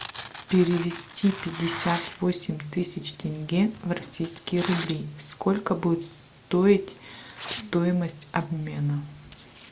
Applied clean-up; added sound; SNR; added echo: none; Tearing; 12 dB; none.